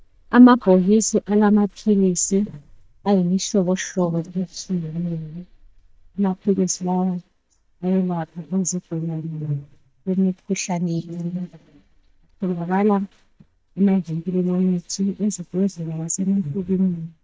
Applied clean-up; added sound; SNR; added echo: neural mask model DeepFilterNet 3.